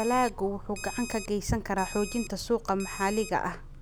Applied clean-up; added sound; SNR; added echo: none; Alarm; 15 dB; none.